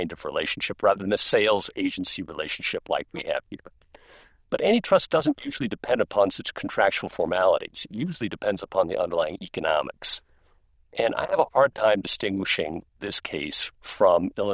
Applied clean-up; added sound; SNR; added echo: neural diffusion model UNIVERSE++.